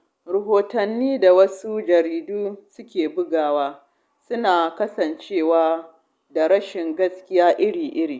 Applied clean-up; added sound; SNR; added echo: none; none; none; none.